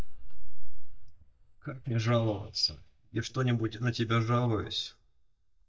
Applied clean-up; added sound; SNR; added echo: neural mask model DeepFilterNet 3.